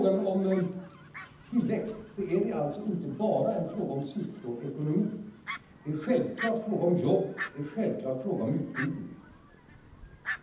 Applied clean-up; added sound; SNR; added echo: none; Fowl; 14 dB; reverberation time 0.8 s.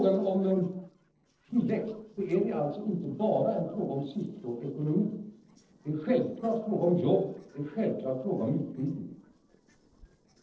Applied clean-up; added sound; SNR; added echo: neural separator model SepFormer DNS4.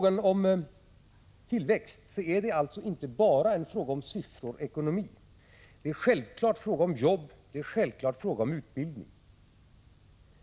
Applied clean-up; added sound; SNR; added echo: none; none; none; none.